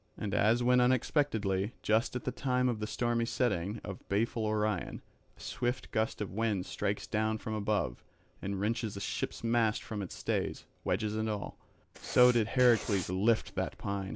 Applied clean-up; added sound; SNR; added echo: none; Writing; 13 dB; none.